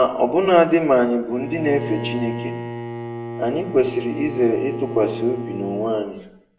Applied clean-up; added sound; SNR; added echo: none; Bowed string instrument; 10 dB; reverberation time 0.6 s.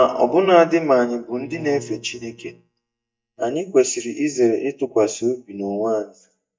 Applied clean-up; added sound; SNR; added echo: neural mask model DeepFilterNet 3.